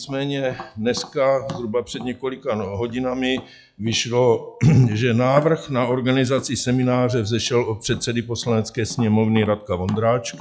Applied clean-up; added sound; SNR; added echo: classical method log-MMSE.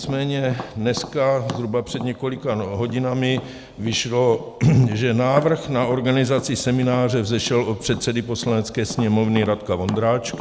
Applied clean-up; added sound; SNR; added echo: none; Tap; 15 dB; none.